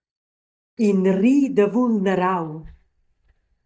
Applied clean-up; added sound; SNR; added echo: neural mask model DeepFilterNet 3.